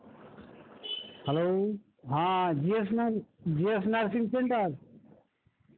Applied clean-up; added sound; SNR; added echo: none; none; none; none.